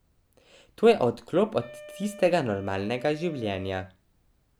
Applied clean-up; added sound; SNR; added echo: none; Wind instrument, woodwind instrument; 18 dB; none.